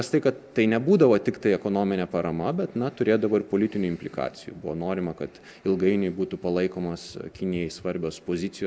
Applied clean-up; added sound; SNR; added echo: none; none; none; none.